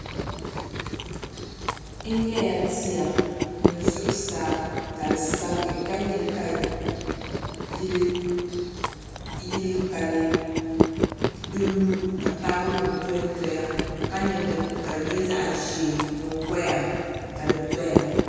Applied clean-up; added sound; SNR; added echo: none; Chewing, mastication; 2 dB; reverberation time 2.0 s.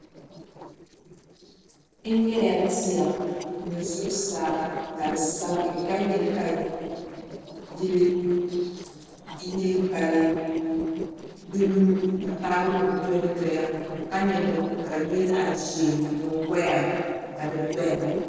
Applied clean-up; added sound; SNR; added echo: neural separator model SepFormer DNS4.